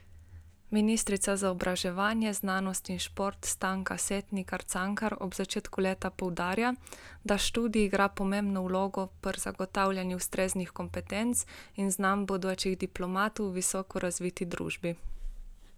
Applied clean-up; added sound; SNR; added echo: none; none; none; none.